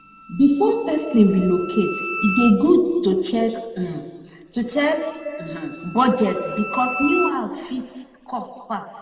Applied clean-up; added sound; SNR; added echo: none; Bowed string instrument; 12 dB; reverberation time 1.7 s.